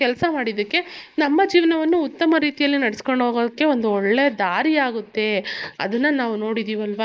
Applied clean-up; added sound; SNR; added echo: neural mask model Resemble Enhance denoiser.